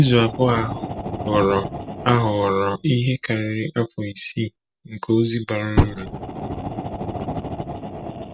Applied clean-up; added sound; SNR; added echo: none; Fire; 6 dB; none.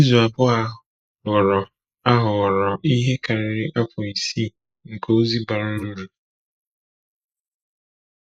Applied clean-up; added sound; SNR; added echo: neural mask model Resemble Enhance denoiser.